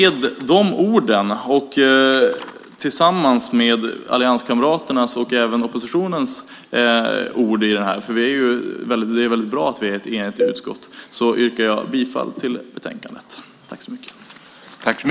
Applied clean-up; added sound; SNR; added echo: none; Cowbell; 8 dB; none.